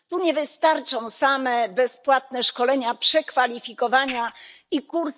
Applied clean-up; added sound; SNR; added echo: neural mask model DeepFilterNet 3.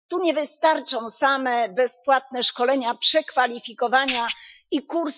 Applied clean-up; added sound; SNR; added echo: classical method Wiener filter.